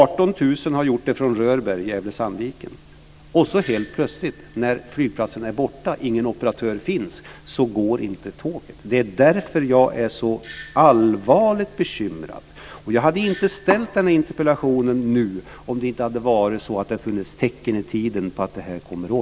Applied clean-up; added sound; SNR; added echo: none; Doorbell; 15 dB; none.